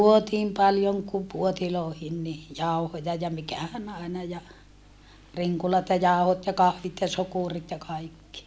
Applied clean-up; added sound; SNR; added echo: none; none; none; none.